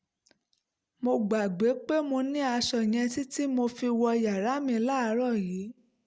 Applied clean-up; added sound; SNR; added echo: none; none; none; none.